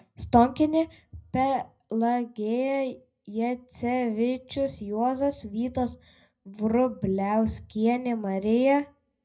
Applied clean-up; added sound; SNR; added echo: none; none; none; reverberation time 0.3 s.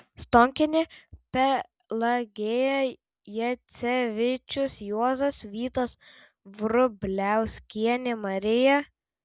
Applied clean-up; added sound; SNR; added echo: none; none; none; none.